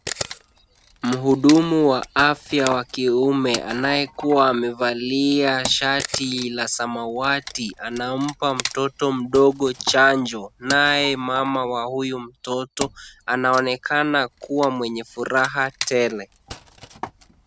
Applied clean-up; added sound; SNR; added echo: none; Wood + Camera; 15 dB; none.